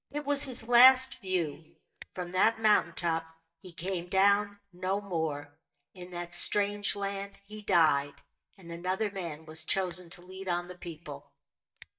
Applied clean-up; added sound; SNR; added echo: neural mask model DeepFilterNet 3.